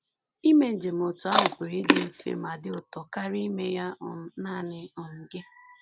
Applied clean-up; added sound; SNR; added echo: none; Chewing, mastication; -2 dB; none.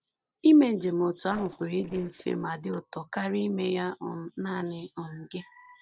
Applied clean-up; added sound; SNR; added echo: neural separator model SepFormer DNS4.